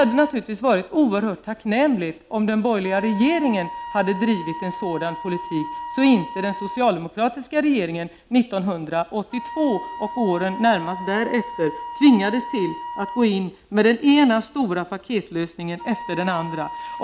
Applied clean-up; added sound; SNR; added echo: none; Wind instrument, woodwind instrument; 13 dB; none.